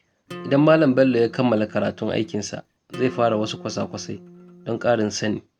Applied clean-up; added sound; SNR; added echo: none; Acoustic guitar; 18 dB; none.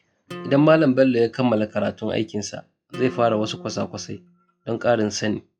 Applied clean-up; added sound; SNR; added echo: classical method log-MMSE.